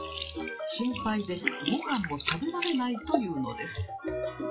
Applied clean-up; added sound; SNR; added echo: classical method WPE with log-MMSE.